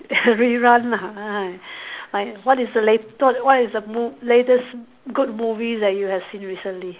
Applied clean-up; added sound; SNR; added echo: none; none; none; none.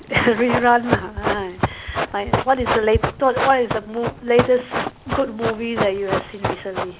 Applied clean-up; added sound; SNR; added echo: none; Run; 4 dB; none.